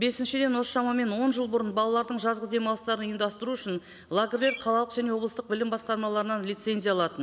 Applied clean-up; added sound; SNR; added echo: none; Bird; 14 dB; none.